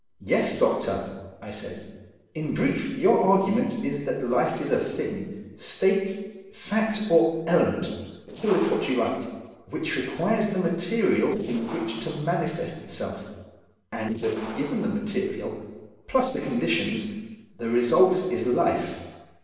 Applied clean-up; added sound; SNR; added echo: neural separator model SepFormer DNS4.